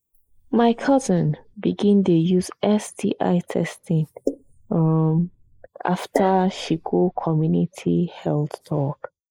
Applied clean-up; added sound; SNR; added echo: neural mask model Resemble Enhance denoiser.